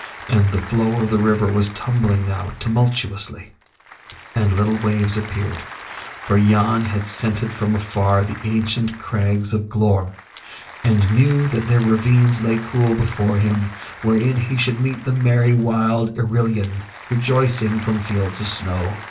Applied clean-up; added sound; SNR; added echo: none; Applause / Crowd; 18 dB; reverberation time 0.2 s.